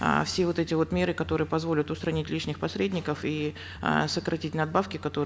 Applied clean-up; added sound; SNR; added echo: none; none; none; none.